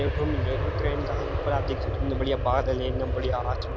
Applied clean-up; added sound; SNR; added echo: none; Aircraft; -2 dB; none.